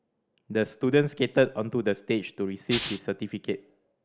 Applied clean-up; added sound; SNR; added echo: none; Rattle (instrument); 1 dB; none.